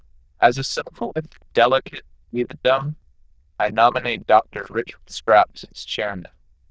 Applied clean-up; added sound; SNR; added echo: neural diffusion model UNIVERSE++.